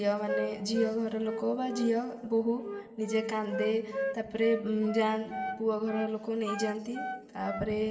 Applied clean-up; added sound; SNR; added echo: none; Wind instrument, woodwind instrument; 8 dB; reverberation time 1.8 s.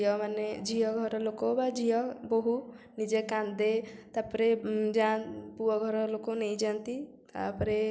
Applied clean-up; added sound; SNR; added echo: none; none; none; none.